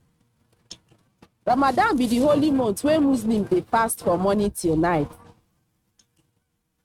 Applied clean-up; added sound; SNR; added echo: neural mask model RNNoise.